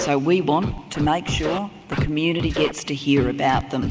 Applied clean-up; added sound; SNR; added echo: none; Scratching (performance technique); 7 dB; none.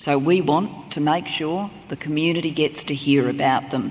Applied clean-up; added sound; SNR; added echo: none; none; none; none.